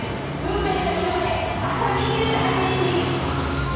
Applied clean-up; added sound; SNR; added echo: none; Motorcycle; 6 dB; reverberation time 2.2 s.